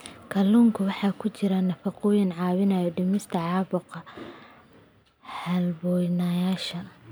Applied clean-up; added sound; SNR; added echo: none; none; none; none.